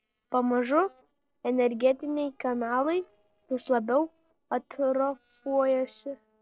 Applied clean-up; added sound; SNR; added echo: neural separator model SepFormer DNS4.